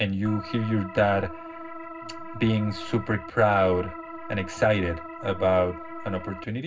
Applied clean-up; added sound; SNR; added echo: none; Organ; 12 dB; reverberation time 0.4 s.